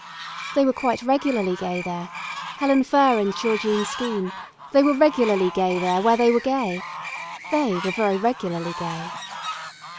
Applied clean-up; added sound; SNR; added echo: none; Fowl + Cricket; 11 dB; none.